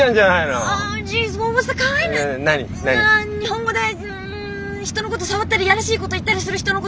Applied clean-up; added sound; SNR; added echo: none; none; none; none.